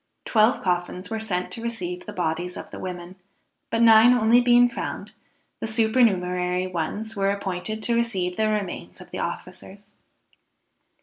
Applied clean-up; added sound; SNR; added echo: none; none; none; none.